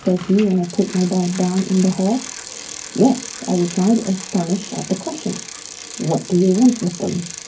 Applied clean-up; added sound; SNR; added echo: none; Bicycle; 14 dB; reverberation time 0.3 s.